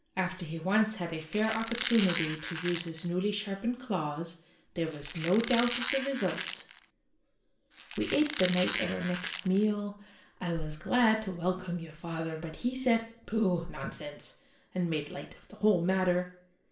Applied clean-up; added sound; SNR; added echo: none; Squeak; 5 dB; reverberation time 0.5 s.